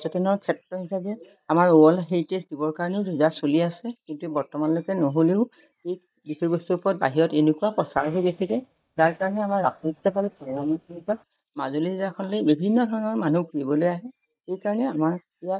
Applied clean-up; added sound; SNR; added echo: neural mask model DeepFilterNet 3.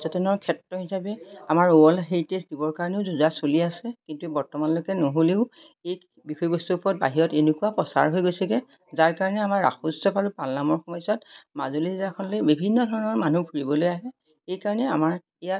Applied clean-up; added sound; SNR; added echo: none; none; none; none.